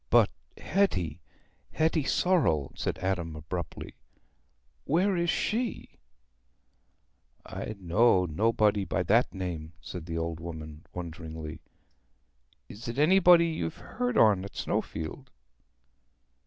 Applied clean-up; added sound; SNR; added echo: none; none; none; none.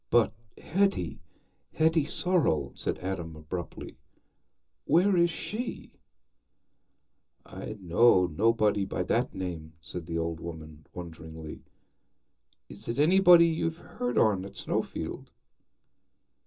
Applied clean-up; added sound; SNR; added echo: none; none; none; reverberation time 0.2 s.